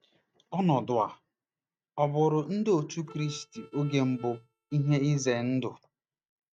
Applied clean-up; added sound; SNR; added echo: neural mask model RNNoise.